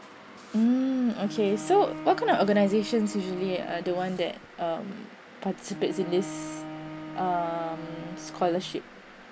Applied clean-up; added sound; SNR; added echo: none; Bowed string instrument; 12 dB; none.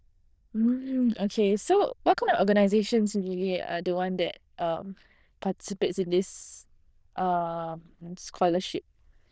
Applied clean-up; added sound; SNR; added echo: neural diffusion model UNIVERSE++.